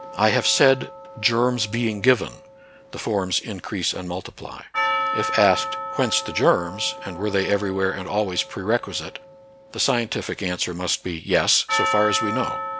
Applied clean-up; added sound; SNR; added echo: none; Percussion; 8 dB; none.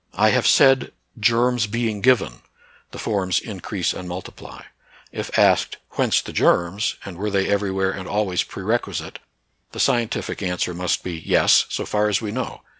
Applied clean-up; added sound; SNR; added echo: none; none; none; none.